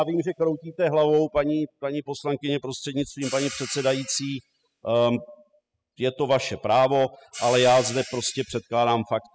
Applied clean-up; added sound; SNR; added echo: classical method spectral subtraction.